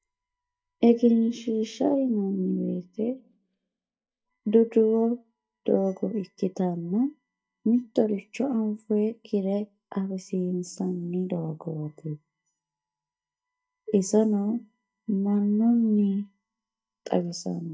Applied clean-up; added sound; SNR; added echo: neural mask model DeepFilterNet 3.